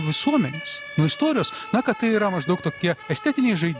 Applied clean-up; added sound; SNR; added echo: none; Siren; 15 dB; none.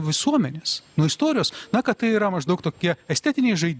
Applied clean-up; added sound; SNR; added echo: none; none; none; none.